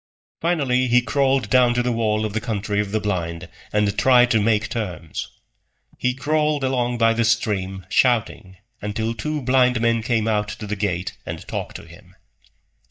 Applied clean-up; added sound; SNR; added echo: neural mask model DeepFilterNet 3.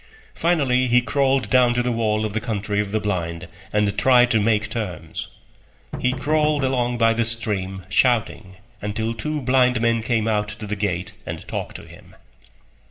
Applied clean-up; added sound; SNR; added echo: none; Knock; 8 dB; reverberation time 0.4 s.